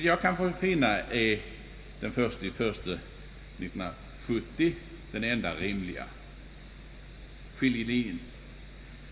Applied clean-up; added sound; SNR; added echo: none; none; none; reverberation time 2.0 s.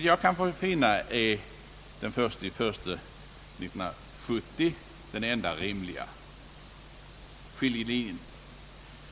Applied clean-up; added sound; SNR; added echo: none; none; none; none.